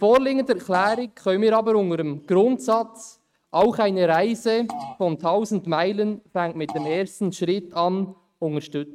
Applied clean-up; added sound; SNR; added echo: neural mask model RNNoise.